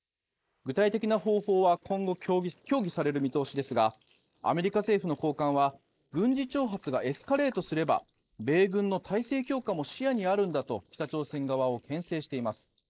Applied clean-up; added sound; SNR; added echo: neural mask model Resemble Enhance denoiser.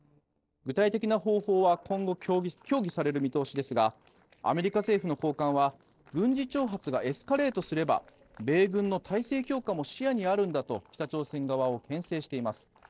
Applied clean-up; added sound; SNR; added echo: neural separator model SepFormer DNS4.